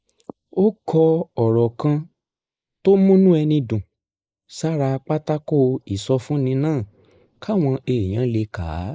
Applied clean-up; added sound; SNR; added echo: neural mask model Resemble Enhance denoiser.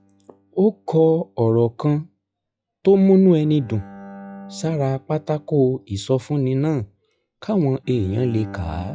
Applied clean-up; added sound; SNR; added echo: classical method log-MMSE.